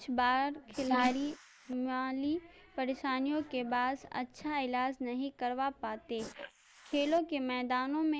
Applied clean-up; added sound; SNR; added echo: neural mask model Resemble Enhance denoiser.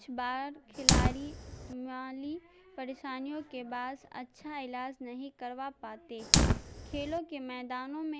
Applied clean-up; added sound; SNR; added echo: none; Fire; -5 dB; none.